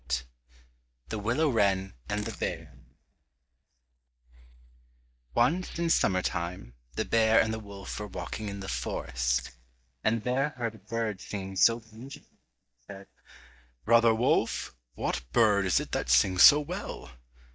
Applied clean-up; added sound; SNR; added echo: neural mask model DeepFilterNet 3.